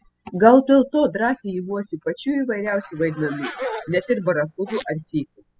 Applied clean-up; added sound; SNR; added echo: classical method spectral subtraction.